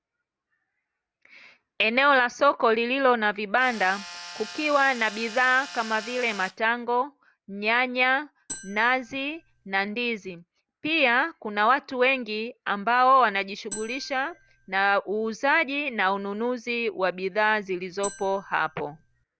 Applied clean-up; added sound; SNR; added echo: none; Marimba, xylophone + Tools; 15 dB; none.